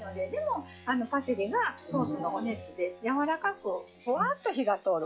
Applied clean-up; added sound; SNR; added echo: classical method log-MMSE.